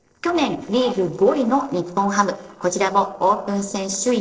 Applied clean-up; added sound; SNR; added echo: neural separator model SepFormer DNS4.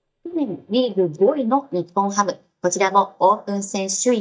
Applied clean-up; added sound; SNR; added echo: neural mask model DeepFilterNet 3.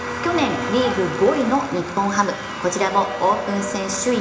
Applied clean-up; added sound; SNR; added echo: none; Bowed string instrument; 13 dB; reverberation time 0.8 s.